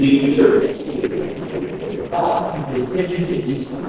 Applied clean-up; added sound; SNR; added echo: neural separator model SepFormer DNS4.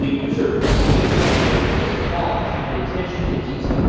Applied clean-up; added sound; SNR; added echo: none; Thunder; -5 dB; reverberation time 2.2 s.